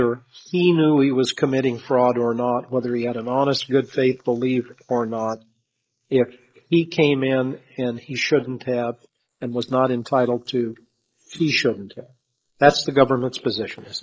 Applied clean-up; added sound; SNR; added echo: neural mask model Resemble Enhance denoiser.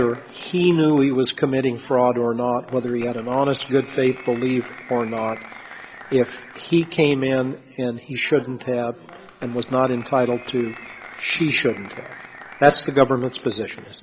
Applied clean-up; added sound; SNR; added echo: none; Applause; 19 dB; none.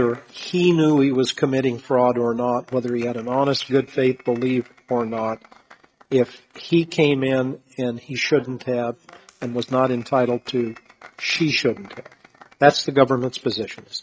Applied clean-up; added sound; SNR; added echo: neural mask model RNNoise.